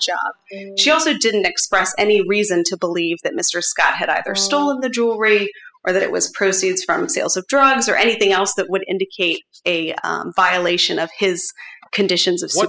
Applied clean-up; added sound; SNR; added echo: classical method spectral subtraction.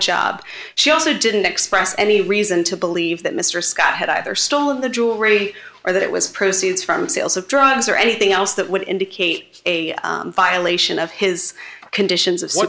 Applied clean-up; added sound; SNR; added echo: none; none; none; none.